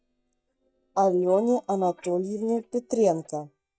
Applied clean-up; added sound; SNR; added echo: neural mask model DeepFilterNet 3.